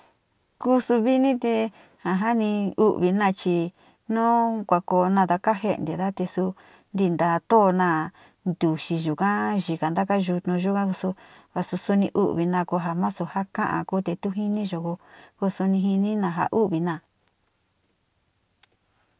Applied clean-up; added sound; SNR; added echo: none; none; none; none.